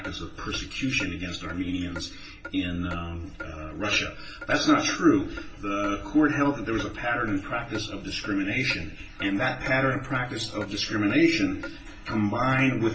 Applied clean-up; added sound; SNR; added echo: none; Clock; 18 dB; reverberation time 0.2 s.